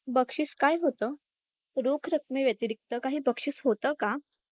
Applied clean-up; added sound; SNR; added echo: neural mask model Resemble Enhance denoiser.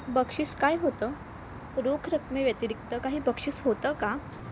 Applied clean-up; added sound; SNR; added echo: none; Traffic noise, roadway noise; 12 dB; none.